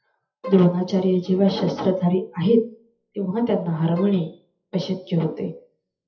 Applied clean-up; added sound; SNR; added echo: classical method WPE with log-MMSE.